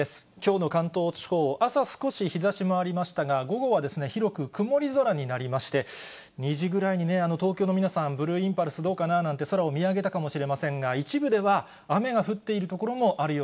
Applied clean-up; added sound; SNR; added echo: none; none; none; none.